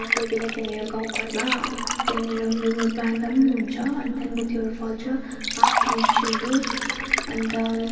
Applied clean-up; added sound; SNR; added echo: none; Liquid; 2 dB; reverberation time 2.5 s.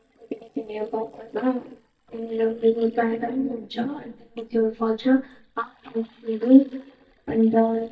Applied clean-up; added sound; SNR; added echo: neural mask model DeepFilterNet 3.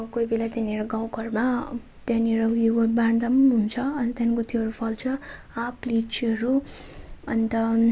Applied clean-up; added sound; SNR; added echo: none; none; none; none.